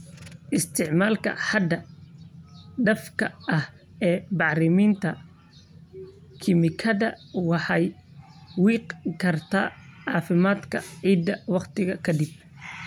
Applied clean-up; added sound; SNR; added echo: none; none; none; none.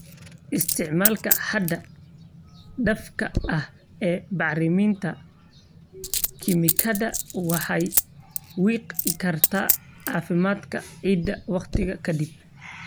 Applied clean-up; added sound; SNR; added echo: none; Coin (dropping); 4 dB; none.